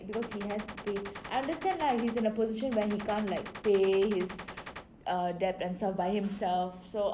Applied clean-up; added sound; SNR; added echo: none; Gunshot, gunfire; 12 dB; none.